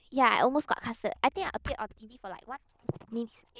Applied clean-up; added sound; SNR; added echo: neural diffusion model UNIVERSE++.